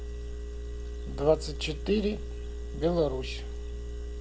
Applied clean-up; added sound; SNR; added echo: none; Engine; 4 dB; none.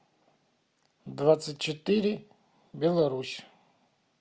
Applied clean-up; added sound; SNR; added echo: none; none; none; none.